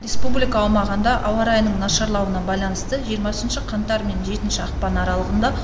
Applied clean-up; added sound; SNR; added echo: none; none; none; none.